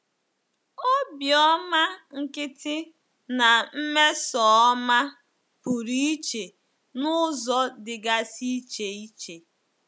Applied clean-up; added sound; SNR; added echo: none; none; none; none.